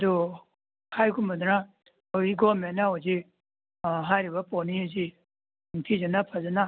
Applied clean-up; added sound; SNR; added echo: none; none; none; none.